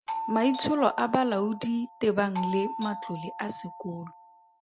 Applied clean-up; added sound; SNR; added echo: none; Doorbell; 9 dB; none.